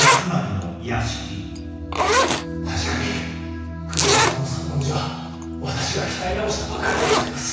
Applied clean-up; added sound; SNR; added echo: none; Zipper (clothing); 0 dB; reverberation time 1.1 s.